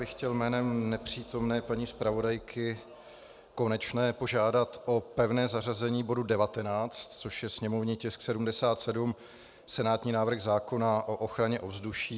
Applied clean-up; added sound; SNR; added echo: none; none; none; none.